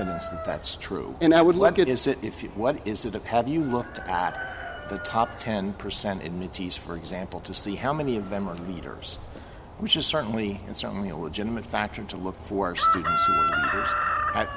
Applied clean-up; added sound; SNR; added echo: none; Chicken, rooster; 5 dB; none.